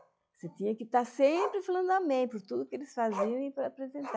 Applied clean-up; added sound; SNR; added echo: classical method log-MMSE.